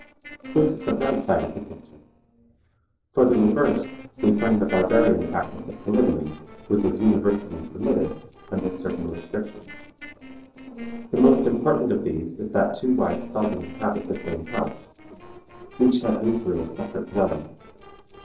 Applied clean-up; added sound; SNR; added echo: neural separator model SepFormer DNS4.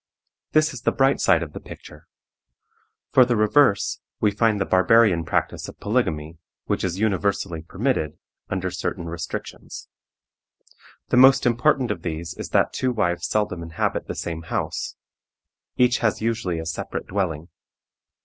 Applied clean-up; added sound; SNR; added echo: none; none; none; none.